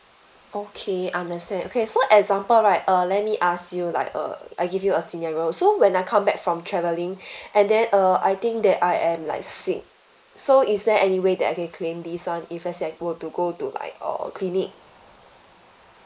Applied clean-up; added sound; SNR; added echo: neural mask model Resemble Enhance denoiser.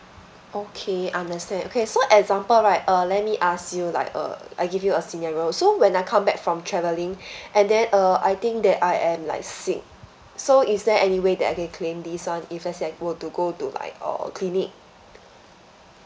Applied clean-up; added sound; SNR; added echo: none; none; none; none.